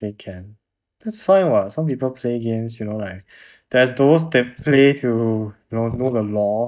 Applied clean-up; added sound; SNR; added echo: neural mask model DeepFilterNet 3.